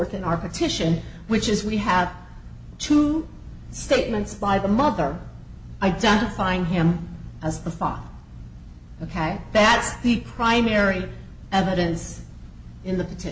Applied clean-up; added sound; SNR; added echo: none; none; none; none.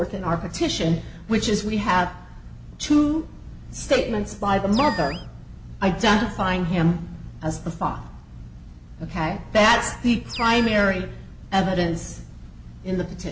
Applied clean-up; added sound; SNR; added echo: none; Animal; 14 dB; none.